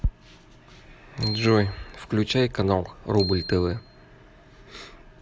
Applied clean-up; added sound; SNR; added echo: none; Bicycle bell; 12 dB; none.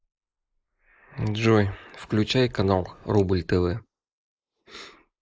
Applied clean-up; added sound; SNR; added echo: neural mask model Resemble Enhance denoiser.